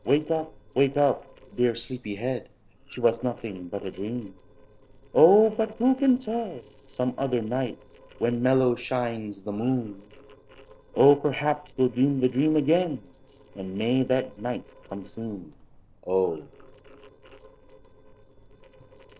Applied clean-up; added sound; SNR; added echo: neural separator model SepFormer DNS4.